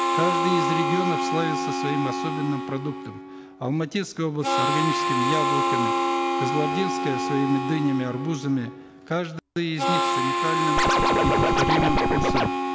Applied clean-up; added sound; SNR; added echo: none; Scratching (performance technique) + Harmonica; -3 dB; none.